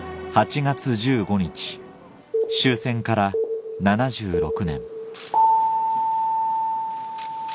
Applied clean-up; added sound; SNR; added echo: none; none; none; none.